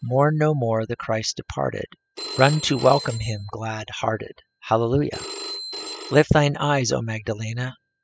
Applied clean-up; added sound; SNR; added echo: classical method spectral subtraction.